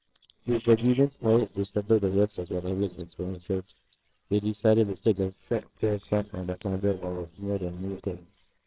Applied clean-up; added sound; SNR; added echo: neural separator model SepFormer WHAMR!.